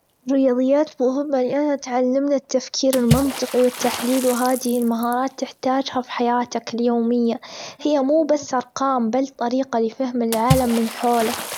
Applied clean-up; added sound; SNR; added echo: none; Water / Splash, splatter; 11 dB; none.